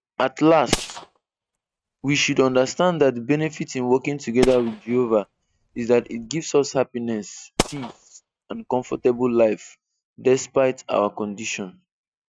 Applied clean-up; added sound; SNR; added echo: neural mask model RNNoise.